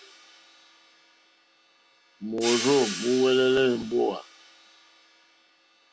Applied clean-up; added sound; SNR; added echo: none; Hi-hat; 11 dB; none.